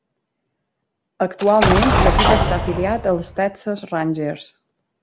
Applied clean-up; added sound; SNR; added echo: none; Explosion; -3 dB; none.